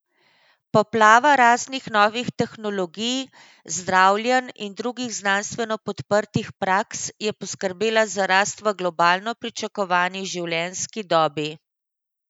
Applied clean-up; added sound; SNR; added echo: none; none; none; none.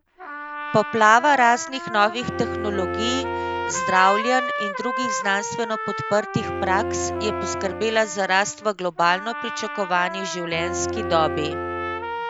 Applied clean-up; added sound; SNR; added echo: none; Trumpet + Bowed string instrument; 5 dB; none.